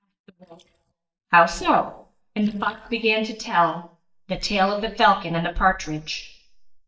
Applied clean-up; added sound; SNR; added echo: neural mask model DeepFilterNet 3.